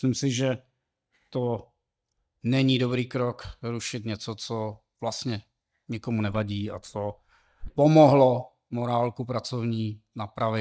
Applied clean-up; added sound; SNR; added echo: neural mask model DeepFilterNet 3.